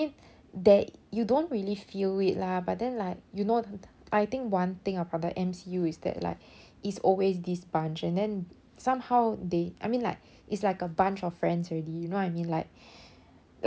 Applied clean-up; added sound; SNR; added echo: none; none; none; none.